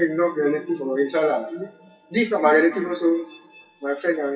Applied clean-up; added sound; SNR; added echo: classical method WPE with log-MMSE.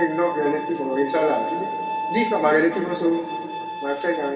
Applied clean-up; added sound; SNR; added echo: none; Bowed string instrument; 6 dB; reverberation time 2.9 s.